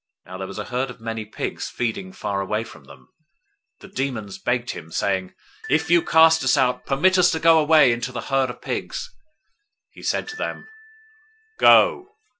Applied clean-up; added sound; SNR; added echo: none; Glockenspiel; 19 dB; none.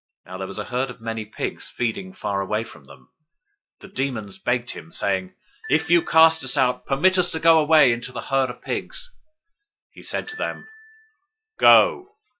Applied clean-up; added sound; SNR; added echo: classical method log-MMSE.